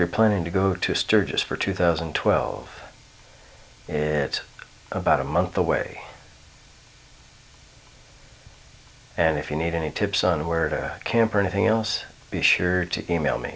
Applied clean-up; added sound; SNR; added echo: none; none; none; none.